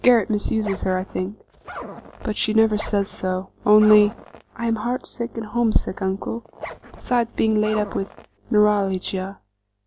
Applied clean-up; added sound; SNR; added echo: none; Zipper (clothing); 16 dB; none.